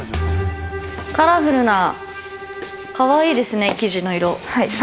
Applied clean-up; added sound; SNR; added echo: none; Bowed string instrument; 14 dB; none.